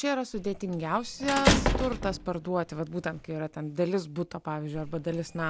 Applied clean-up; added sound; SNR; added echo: none; Squeak / Slam / Human group actions; 2 dB; none.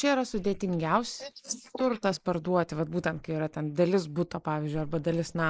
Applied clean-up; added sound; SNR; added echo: neural mask model Resemble Enhance denoiser.